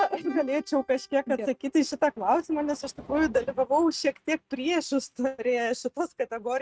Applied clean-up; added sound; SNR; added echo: neural mask model RNNoise.